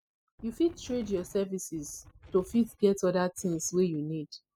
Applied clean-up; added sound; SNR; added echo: classical method spectral subtraction.